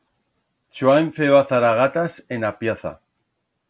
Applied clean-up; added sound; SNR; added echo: none; none; none; none.